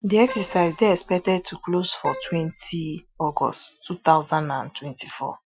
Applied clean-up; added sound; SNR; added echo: classical method Wiener filter.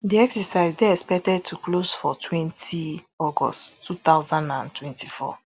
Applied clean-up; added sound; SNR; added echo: none; none; none; none.